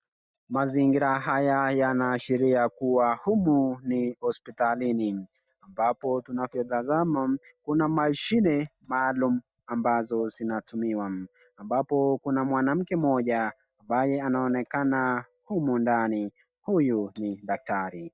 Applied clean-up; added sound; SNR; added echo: neural mask model DeepFilterNet 3.